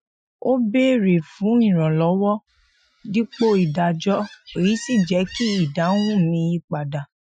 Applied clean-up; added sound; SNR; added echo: classical method Wiener filter.